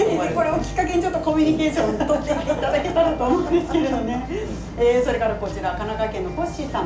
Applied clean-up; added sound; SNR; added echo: none; Boat, Water vehicle; 12 dB; reverberation time 0.4 s.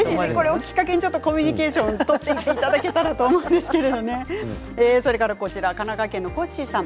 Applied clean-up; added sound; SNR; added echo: none; none; none; none.